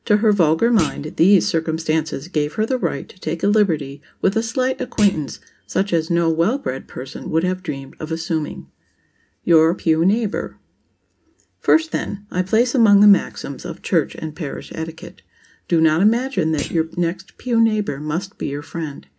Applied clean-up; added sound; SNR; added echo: none; Thump, thud; 17 dB; reverberation time 0.3 s.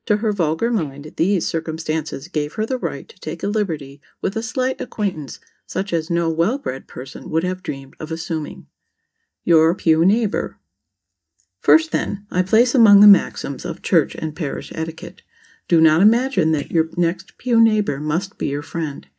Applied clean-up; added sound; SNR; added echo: neural mask model DeepFilterNet 3.